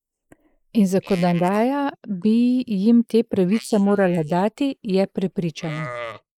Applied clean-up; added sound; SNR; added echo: neural mask model Resemble Enhance denoiser.